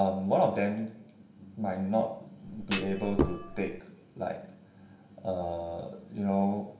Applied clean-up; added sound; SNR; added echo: none; Thump, thud; 1 dB; reverberation time 0.7 s.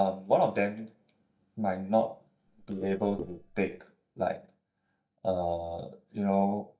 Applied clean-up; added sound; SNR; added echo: neural mask model DeepFilterNet 3.